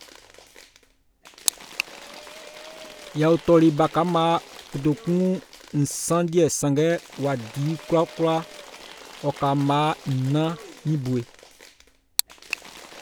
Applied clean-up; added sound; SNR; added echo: none; Applause / Crowd / Cheering; 19 dB; none.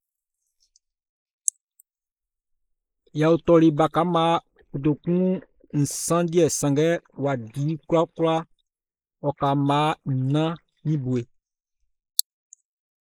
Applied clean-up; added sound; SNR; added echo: neural mask model Resemble Enhance denoiser.